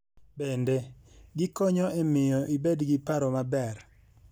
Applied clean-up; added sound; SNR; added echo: none; none; none; none.